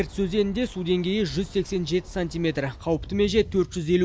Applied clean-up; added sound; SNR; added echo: none; none; none; none.